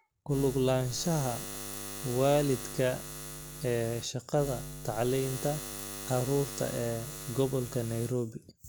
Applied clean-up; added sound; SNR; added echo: none; Buzz; 9 dB; none.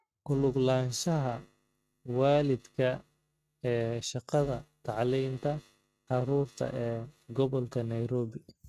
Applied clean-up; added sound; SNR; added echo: neural mask model RNNoise.